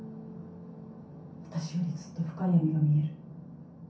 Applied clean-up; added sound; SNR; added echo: none; none; none; reverberation time 0.6 s.